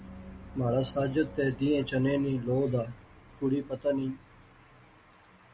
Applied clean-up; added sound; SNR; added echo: none; Gong; 19 dB; none.